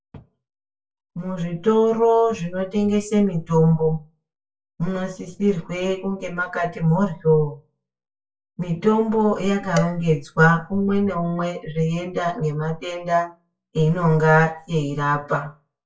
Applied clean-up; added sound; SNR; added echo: classical method WPE with log-MMSE.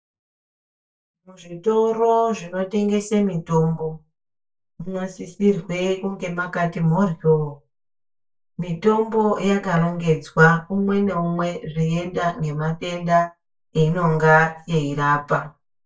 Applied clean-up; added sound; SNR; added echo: neural mask model DeepFilterNet 3.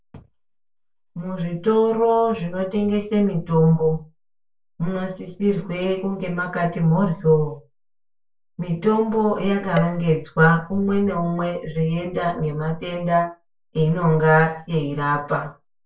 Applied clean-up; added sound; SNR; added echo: none; Dishes, pots, and pans; 15 dB; reverberation time 0.2 s.